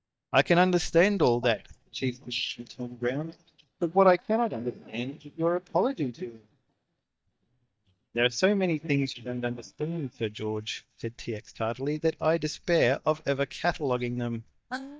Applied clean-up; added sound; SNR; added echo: neural mask model DeepFilterNet 3.